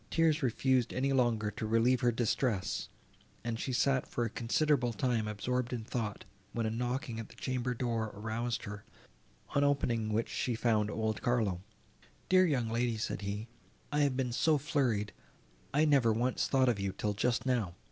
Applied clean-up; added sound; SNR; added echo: none; none; none; none.